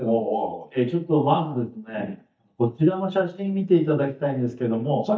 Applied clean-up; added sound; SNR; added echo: neural mask model DeepFilterNet 3.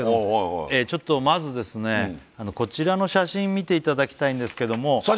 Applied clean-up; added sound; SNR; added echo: none; none; none; none.